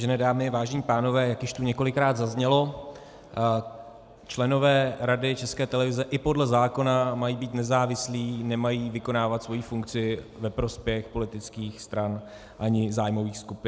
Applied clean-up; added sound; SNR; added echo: none; none; none; none.